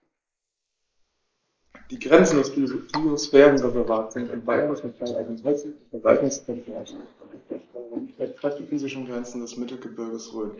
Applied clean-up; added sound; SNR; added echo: neural mask model Resemble Enhance denoiser.